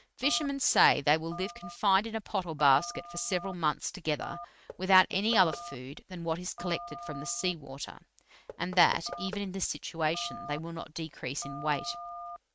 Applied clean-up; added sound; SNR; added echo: neural mask model RNNoise.